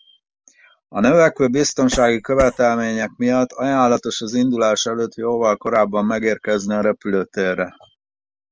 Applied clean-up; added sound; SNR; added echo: none; Cough; 12 dB; none.